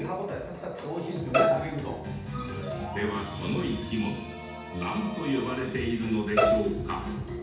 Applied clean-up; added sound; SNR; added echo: none; Bowed string instrument; -4 dB; reverberation time 0.8 s.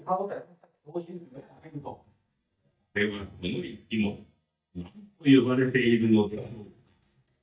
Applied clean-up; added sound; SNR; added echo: neural mask model DeepFilterNet 3.